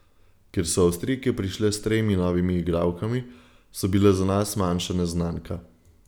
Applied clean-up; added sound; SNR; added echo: none; none; none; none.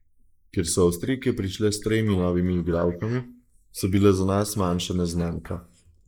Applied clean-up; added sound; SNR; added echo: neural mask model Resemble Enhance denoiser.